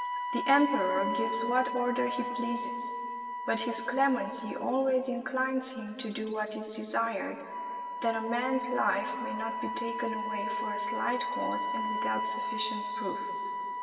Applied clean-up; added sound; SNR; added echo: none; Wind instrument, woodwind instrument; 3 dB; reverberation time 2.4 s.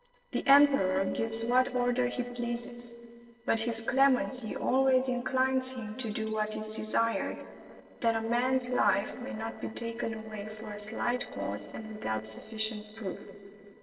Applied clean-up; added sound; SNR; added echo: neural separator model SepFormer DNS4.